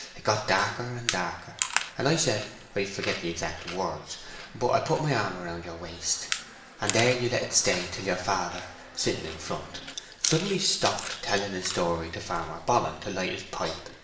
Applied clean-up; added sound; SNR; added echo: none; Chewing, mastication; 9 dB; reverberation time 0.8 s.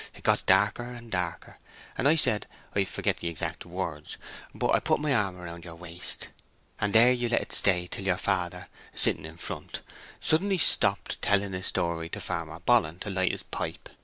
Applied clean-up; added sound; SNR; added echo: none; none; none; none.